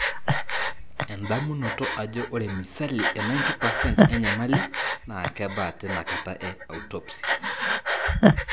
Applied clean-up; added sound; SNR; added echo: none; Breathing; -4 dB; none.